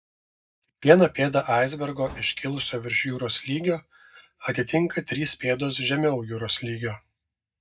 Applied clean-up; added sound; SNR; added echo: neural mask model DeepFilterNet 3.